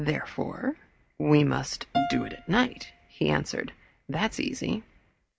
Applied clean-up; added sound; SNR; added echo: none; Piano; 9 dB; none.